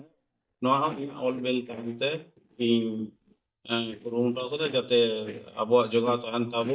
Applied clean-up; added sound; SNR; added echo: neural mask model DeepFilterNet 3.